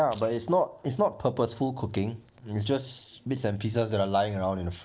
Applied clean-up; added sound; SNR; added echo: neural separator model SepFormer DNS4.